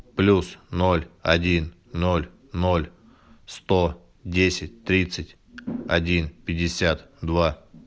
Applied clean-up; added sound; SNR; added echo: none; none; none; none.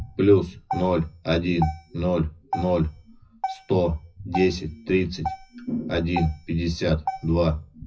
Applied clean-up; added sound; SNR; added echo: classical method WPE with log-MMSE.